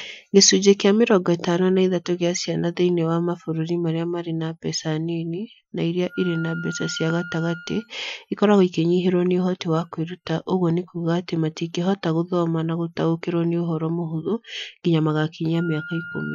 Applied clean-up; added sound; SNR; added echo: classical method Wiener filter.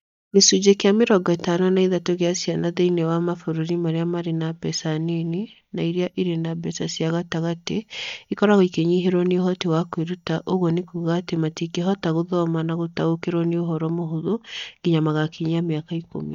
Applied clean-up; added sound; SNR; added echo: neural mask model DeepFilterNet 3.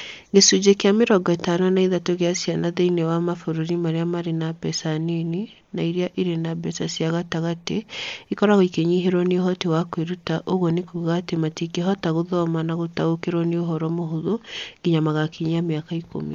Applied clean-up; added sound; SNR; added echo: neural mask model Resemble Enhance denoiser.